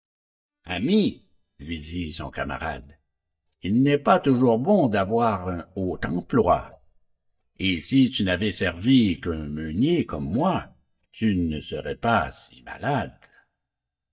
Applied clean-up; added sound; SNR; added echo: neural mask model DeepFilterNet 3.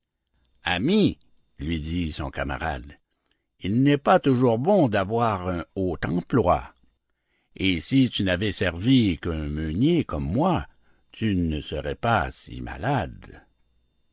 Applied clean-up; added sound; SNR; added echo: none; none; none; none.